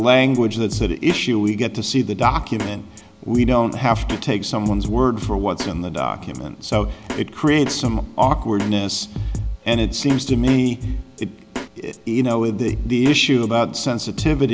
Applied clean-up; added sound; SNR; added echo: none; Drum kit; 9 dB; none.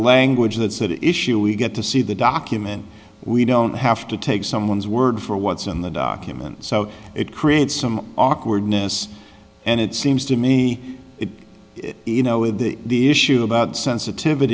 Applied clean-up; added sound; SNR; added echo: none; none; none; none.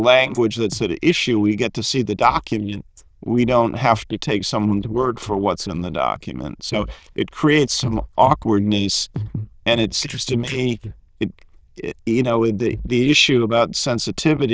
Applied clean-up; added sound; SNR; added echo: neural diffusion model UNIVERSE++.